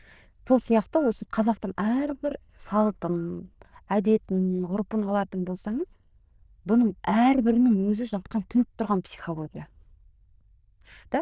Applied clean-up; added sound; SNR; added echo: neural diffusion model UNIVERSE++.